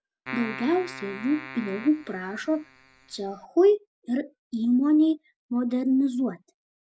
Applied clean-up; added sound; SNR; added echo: none; Keyboard (musical); 14 dB; none.